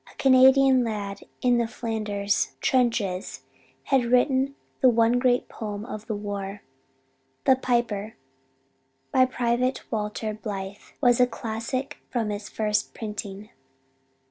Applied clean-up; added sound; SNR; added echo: none; none; none; none.